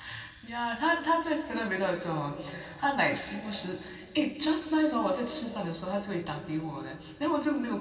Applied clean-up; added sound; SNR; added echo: none; none; none; reverberation time 2.1 s.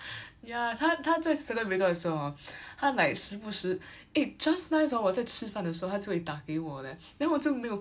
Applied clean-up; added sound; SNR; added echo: none; none; none; none.